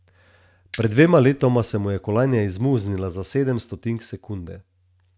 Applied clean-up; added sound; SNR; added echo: neural mask model RNNoise.